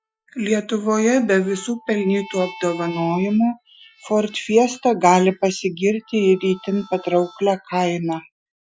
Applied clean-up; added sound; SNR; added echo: classical method Wiener filter.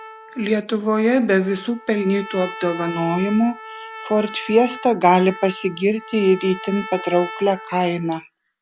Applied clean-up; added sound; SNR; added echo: none; Trumpet; 15 dB; none.